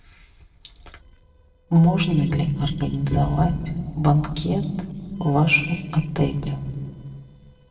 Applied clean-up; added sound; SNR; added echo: neural separator model SepFormer DNS4.